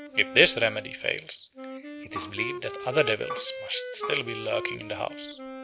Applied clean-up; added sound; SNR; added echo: none; Wind instrument, woodwind instrument + Bowed string instrument; 9 dB; none.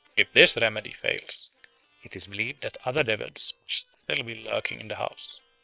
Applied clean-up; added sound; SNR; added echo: neural separator model SepFormer WHAM!.